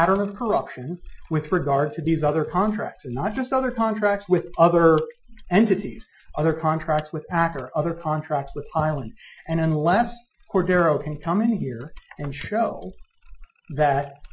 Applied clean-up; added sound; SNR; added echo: classical method Wiener filter.